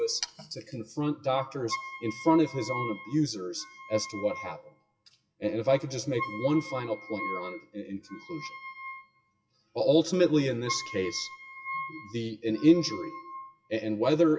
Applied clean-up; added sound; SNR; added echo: classical method WPE with log-MMSE.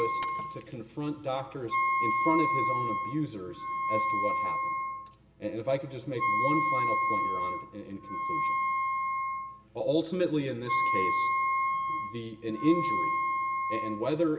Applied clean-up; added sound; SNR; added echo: none; Wind instrument, woodwind instrument; -3 dB; reverberation time 0.9 s.